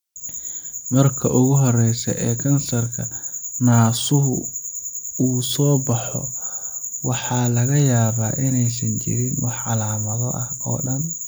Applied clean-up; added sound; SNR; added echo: none; none; none; none.